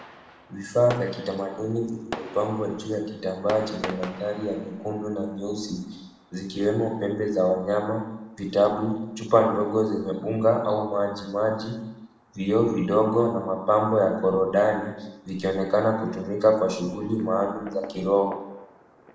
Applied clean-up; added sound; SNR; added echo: none; Fireworks; 20 dB; reverberation time 0.8 s.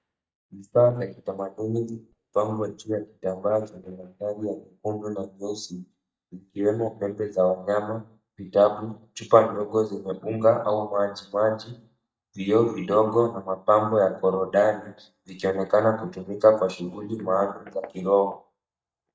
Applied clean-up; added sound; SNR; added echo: neural mask model DeepFilterNet 3.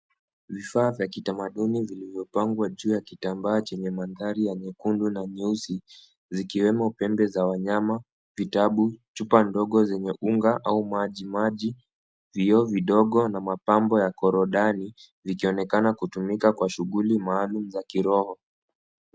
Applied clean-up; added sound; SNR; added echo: none; none; none; none.